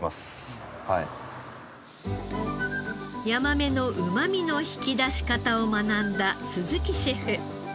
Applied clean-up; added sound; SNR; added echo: none; none; none; none.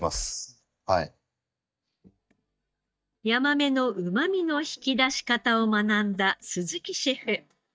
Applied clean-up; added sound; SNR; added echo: neural mask model DeepFilterNet 3.